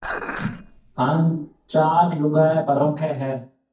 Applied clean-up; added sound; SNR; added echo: neural mask model DeepFilterNet 3.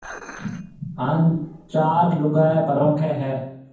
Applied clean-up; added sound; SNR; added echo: none; Dishes, pots, and pans; 20 dB; reverberation time 0.9 s.